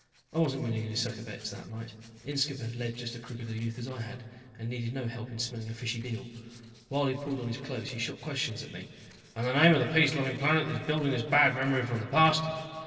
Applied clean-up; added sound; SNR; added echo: neural separator model SepFormer DNS4.